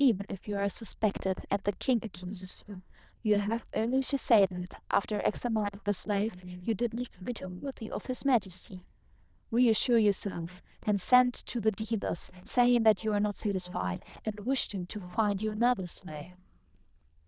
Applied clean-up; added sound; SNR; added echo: neural diffusion model UNIVERSE++.